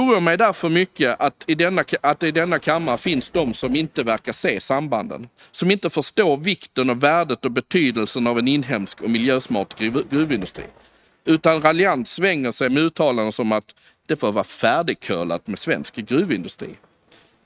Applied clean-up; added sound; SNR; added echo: neural mask model RNNoise.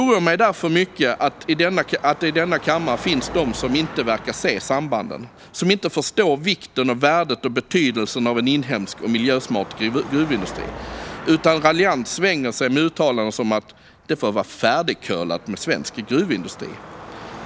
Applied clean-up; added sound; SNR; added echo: none; Car passing by / Traffic noise, roadway noise / Engine; 17 dB; none.